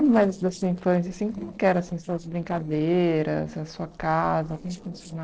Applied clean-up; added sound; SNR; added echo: neural separator model SepFormer DNS4.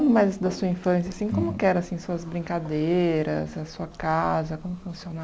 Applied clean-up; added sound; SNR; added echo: none; none; none; none.